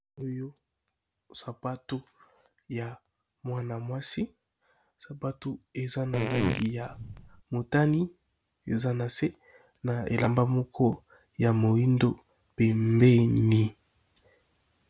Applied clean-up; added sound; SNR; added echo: none; Fart; 4 dB; none.